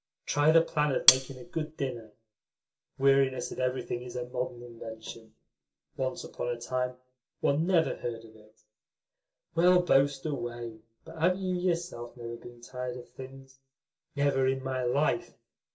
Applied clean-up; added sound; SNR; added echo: none; Cutlery, silverware; -3 dB; reverberation time 0.2 s.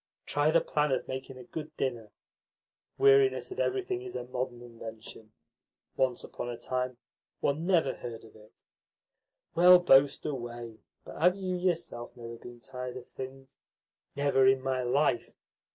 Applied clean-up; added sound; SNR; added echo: none; none; none; none.